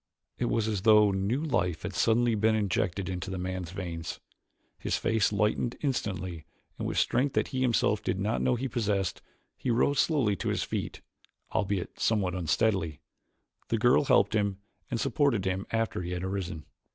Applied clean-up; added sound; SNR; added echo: none; none; none; none.